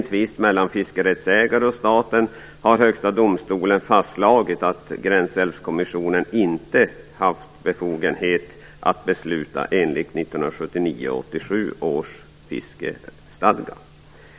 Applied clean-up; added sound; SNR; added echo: none; none; none; none.